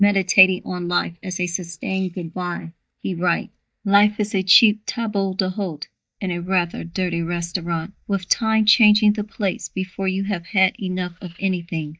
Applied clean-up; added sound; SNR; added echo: neural mask model DeepFilterNet 3.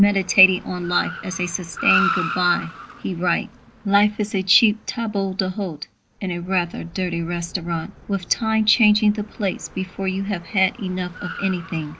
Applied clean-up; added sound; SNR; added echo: none; Car; 11 dB; none.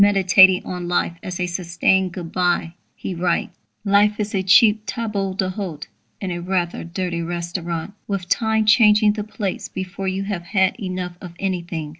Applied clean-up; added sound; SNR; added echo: none; none; none; none.